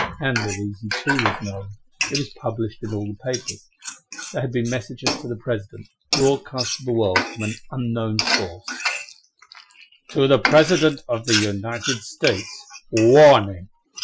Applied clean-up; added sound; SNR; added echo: classical method Wiener filter.